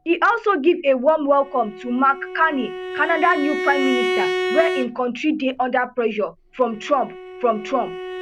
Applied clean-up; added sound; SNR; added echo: none; Bowed string instrument; 7 dB; none.